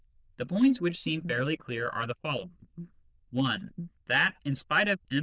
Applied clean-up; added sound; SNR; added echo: neural diffusion model UNIVERSE++.